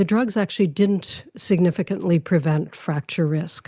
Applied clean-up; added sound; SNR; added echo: none; none; none; none.